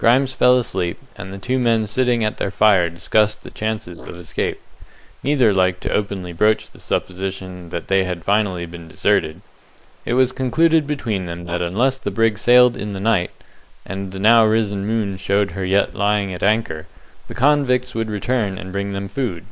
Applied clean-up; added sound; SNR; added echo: neural mask model Resemble Enhance denoiser.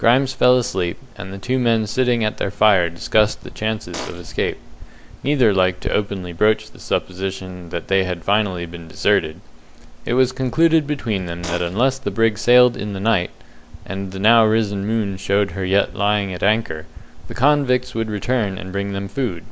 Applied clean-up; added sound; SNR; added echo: none; Fart; 12 dB; none.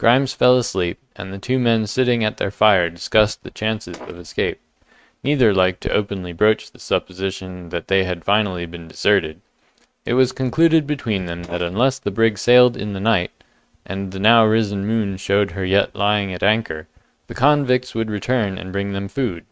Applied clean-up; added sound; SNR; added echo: neural mask model RNNoise.